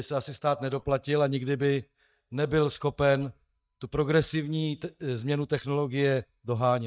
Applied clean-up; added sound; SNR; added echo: neural mask model DeepFilterNet 3.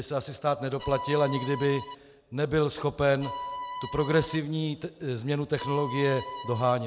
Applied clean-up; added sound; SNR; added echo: none; Bowed string instrument; 9 dB; none.